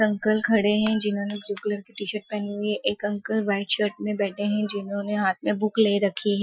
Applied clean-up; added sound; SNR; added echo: classical method Wiener filter.